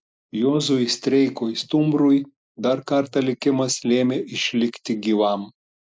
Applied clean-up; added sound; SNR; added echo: neural mask model Resemble Enhance denoiser.